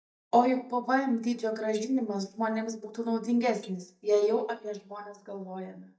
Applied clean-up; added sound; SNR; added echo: neural mask model DeepFilterNet 3.